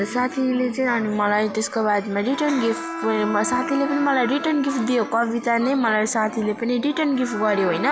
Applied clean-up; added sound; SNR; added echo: none; Bowed string instrument; 13 dB; none.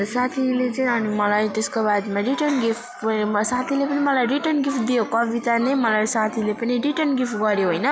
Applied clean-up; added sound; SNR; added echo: none; none; none; none.